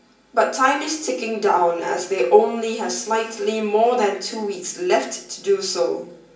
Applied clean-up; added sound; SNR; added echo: none; none; none; reverberation time 0.3 s.